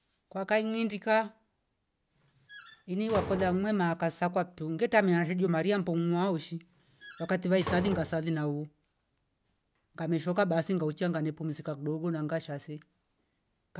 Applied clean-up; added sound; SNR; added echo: none; Slam; 11 dB; none.